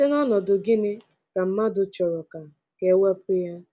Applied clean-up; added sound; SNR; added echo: none; none; none; none.